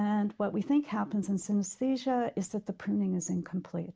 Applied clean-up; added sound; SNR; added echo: none; none; none; none.